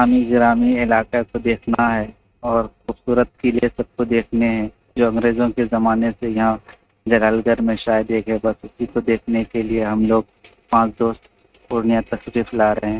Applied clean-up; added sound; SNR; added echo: neural mask model RNNoise.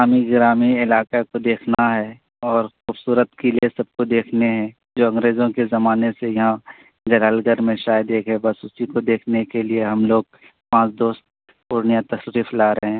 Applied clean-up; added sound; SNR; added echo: none; none; none; none.